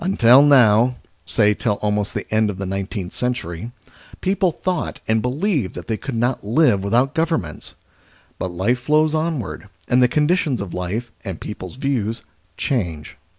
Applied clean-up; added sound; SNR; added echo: none; none; none; none.